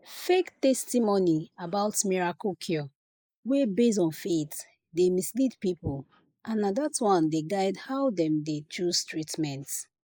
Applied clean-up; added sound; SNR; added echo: neural mask model Resemble Enhance denoiser.